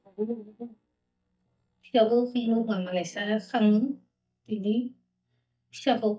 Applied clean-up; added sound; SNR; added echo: neural mask model DeepFilterNet 3.